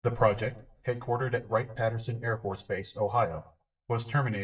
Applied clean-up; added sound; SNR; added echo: neural mask model DeepFilterNet 3.